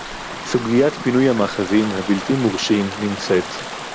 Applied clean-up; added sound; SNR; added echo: none; Stream / Ocean; 10 dB; none.